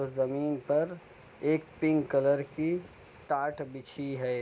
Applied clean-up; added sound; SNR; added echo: none; none; none; none.